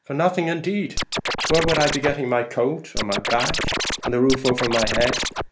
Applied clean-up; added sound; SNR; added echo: none; Scratching (performance technique); 2 dB; none.